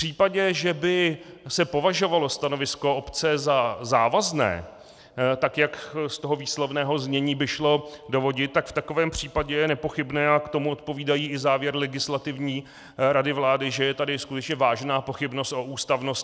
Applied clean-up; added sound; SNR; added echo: none; none; none; none.